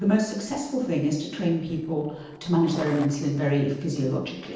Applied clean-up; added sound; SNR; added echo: neural separator model SepFormer DNS4.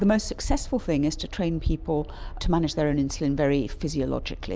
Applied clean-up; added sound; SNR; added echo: none; none; none; none.